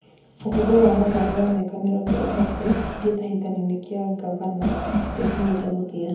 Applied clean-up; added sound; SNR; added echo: none; Crowd; 2 dB; reverberation time 1.0 s.